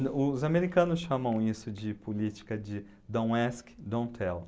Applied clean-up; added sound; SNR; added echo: none; none; none; none.